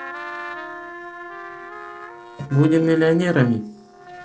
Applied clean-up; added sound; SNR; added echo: neural separator model SepFormer DNS4.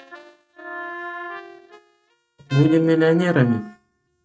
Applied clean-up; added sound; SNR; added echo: neural mask model RNNoise.